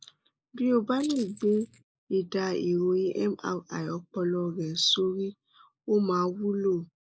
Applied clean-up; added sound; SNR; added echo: neural mask model Resemble Enhance denoiser.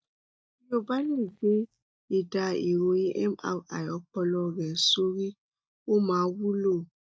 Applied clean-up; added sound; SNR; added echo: neural mask model DeepFilterNet 3.